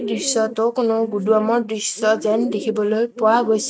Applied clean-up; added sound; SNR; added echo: neural mask model RNNoise.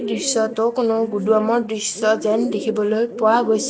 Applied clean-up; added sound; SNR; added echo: none; Bird; 12 dB; none.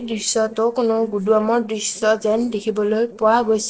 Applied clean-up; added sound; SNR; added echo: neural separator model SepFormer DNS4.